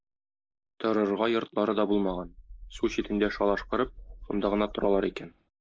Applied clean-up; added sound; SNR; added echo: neural mask model Resemble Enhance denoiser.